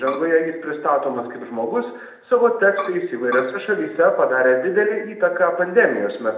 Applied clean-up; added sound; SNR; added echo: none; Bowed string instrument; 11 dB; reverberation time 0.8 s.